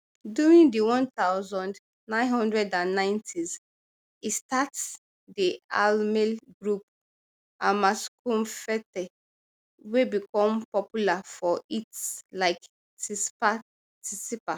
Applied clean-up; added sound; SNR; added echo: none; none; none; none.